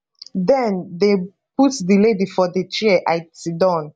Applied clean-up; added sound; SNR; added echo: none; none; none; none.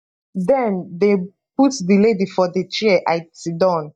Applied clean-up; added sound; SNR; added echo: neural mask model DeepFilterNet 3.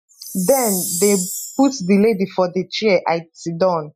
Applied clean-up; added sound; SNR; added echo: classical method Wiener filter.